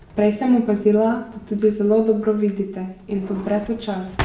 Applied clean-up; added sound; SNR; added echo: none; Drawer open or close; 15 dB; reverberation time 0.6 s.